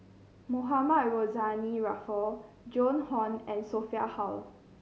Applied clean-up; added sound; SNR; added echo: none; none; none; none.